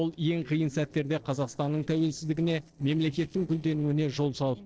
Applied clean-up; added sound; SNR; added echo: neural separator model SepFormer DNS4.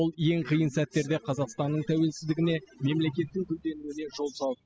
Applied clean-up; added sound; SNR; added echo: classical method spectral subtraction.